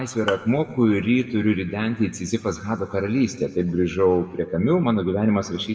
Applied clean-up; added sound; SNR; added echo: none; Bowed string instrument; 16 dB; reverberation time 1.3 s.